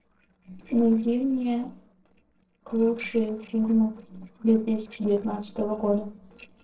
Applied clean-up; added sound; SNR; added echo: neural separator model SepFormer DNS4.